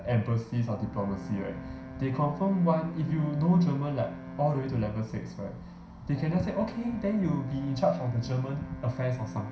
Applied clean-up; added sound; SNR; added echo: none; Brass instrument; 15 dB; reverberation time 0.5 s.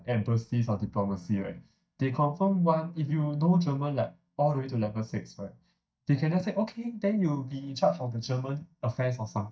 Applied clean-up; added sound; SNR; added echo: neural mask model DeepFilterNet 3.